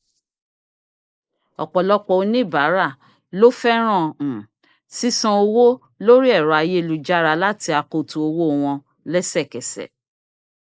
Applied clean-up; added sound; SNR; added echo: neural mask model Resemble Enhance denoiser.